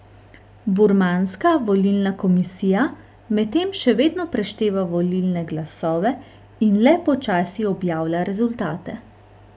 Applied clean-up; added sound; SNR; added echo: none; none; none; none.